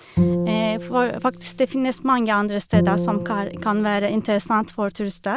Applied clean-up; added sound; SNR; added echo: none; Bowed string instrument; 4 dB; none.